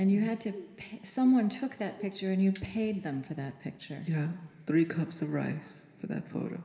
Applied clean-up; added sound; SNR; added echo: none; Bicycle bell; 9 dB; reverberation time 1.7 s.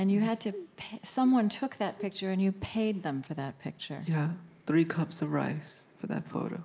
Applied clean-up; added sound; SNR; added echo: none; none; none; none.